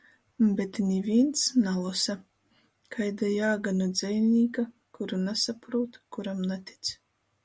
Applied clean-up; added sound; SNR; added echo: none; none; none; none.